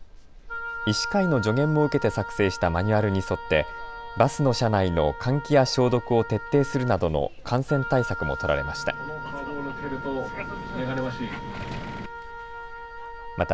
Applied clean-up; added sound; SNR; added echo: none; Wind instrument, woodwind instrument; 11 dB; none.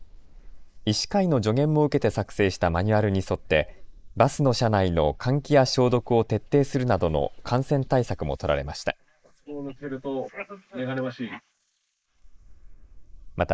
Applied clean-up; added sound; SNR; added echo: neural mask model Resemble Enhance denoiser.